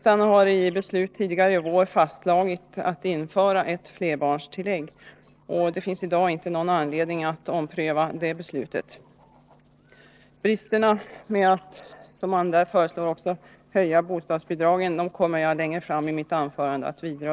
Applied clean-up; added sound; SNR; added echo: neural separator model SepFormer DNS4.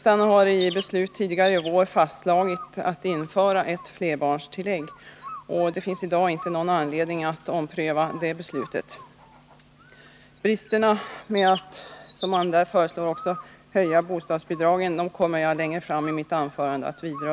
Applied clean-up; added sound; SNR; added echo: none; Bird; 15 dB; none.